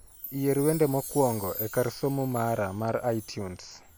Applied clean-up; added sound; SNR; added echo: none; Chime; 14 dB; none.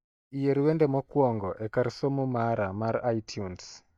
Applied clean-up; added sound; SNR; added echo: neural mask model DeepFilterNet 3.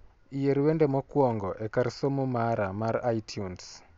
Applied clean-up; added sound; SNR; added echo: none; none; none; none.